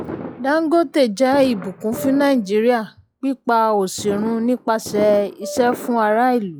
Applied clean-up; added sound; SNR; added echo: classical method log-MMSE.